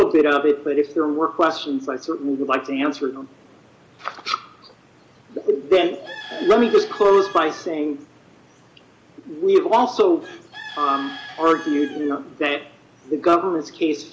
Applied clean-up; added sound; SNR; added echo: none; Bird / Chicken, rooster; 19 dB; none.